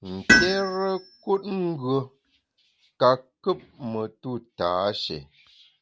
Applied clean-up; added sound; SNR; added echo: none; Tools; 0 dB; none.